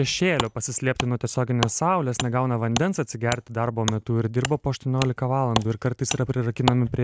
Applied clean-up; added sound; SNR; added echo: none; Wood; 9 dB; none.